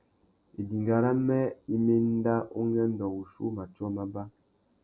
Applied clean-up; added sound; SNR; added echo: none; none; none; none.